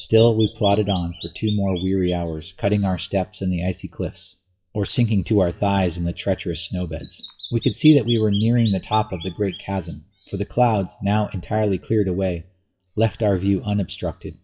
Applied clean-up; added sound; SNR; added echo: classical method WPE with log-MMSE.